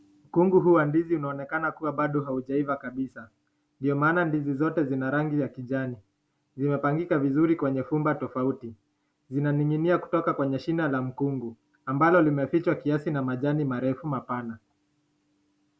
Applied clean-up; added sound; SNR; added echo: none; none; none; none.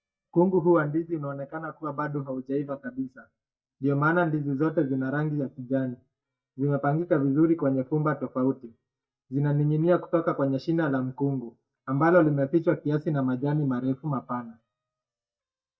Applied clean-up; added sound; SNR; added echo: neural mask model DeepFilterNet 3.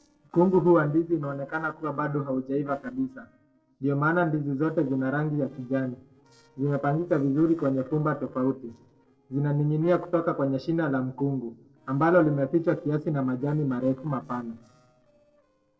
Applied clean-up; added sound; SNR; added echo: neural separator model SepFormer DNS4.